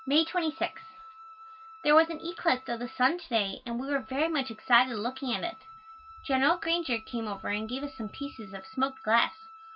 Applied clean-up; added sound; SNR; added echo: none; Wind instrument, woodwind instrument; 19 dB; none.